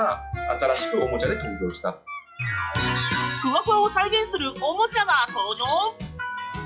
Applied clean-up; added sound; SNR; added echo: classical method log-MMSE.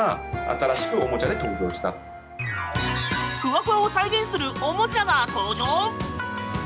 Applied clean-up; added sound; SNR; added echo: none; none; none; none.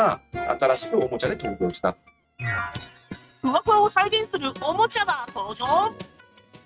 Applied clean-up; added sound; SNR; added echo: neural mask model RNNoise.